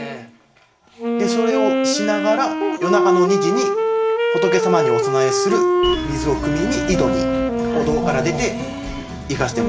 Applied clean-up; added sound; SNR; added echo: none; Wind instrument, woodwind instrument; -2 dB; reverberation time 0.5 s.